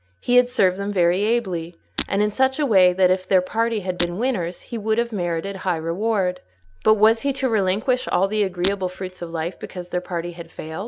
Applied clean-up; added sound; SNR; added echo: none; Shatter; 11 dB; none.